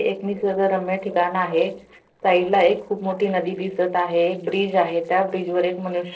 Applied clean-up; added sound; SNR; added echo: neural separator model SepFormer DNS4.